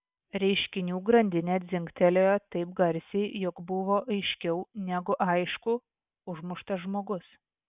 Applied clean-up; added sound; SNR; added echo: none; none; none; none.